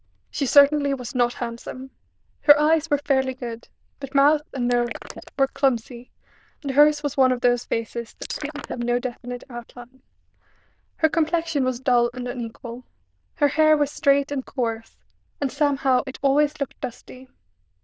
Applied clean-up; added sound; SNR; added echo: neural diffusion model UNIVERSE++.